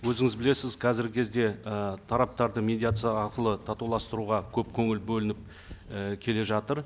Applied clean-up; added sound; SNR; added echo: none; Wind; 18 dB; none.